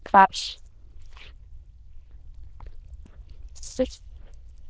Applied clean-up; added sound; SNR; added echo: neural diffusion model UNIVERSE++.